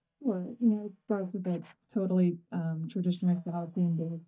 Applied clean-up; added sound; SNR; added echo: neural mask model DeepFilterNet 3.